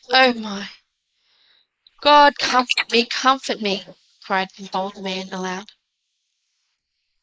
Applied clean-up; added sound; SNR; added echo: neural mask model Resemble Enhance denoiser.